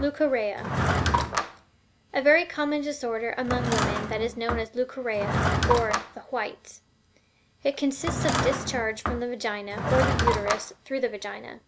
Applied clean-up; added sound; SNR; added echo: none; Drawer open or close / Wood; 1 dB; none.